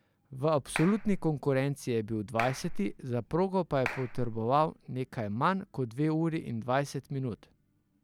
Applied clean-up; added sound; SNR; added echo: none; Clapping; 8 dB; none.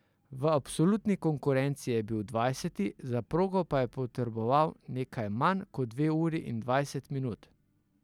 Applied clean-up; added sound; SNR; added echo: none; none; none; none.